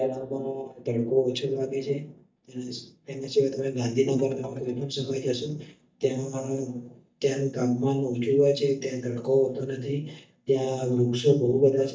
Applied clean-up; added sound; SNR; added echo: neural mask model DeepFilterNet 3.